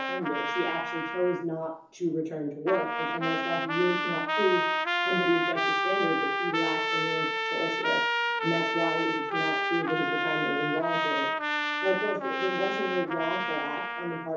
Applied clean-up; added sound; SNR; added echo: none; Trumpet; -2 dB; reverberation time 0.9 s.